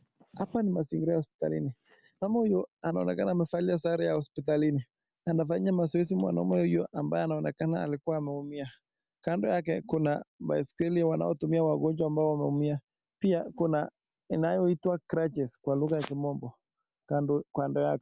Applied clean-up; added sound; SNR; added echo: none; none; none; none.